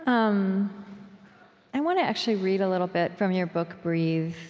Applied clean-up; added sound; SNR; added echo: none; none; none; none.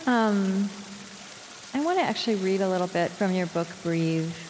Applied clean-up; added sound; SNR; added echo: none; Stream; 18 dB; none.